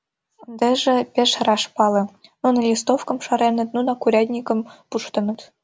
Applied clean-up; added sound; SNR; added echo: none; none; none; none.